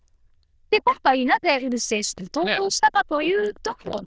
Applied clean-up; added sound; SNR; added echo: neural diffusion model UNIVERSE++.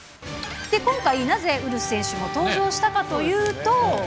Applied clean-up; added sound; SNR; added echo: none; Wind instrument, woodwind instrument; 11 dB; none.